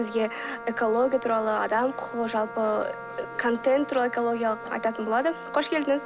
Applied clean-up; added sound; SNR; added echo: none; Wind instrument, woodwind instrument; 12 dB; none.